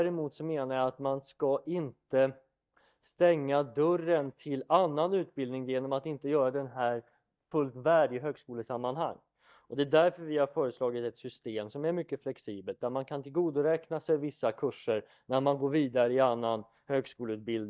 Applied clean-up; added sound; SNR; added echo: neural mask model DeepFilterNet 3.